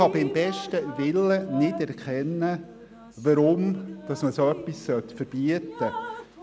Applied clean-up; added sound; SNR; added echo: none; Drip; 12 dB; none.